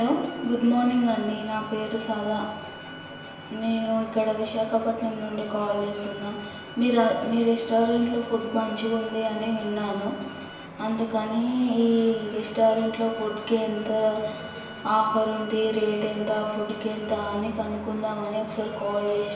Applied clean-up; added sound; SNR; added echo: none; Bowed string instrument; 19 dB; reverberation time 1.0 s.